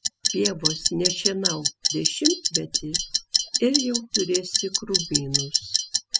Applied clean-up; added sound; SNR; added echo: classical method spectral subtraction.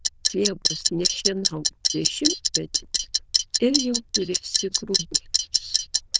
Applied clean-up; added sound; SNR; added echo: neural diffusion model UNIVERSE++.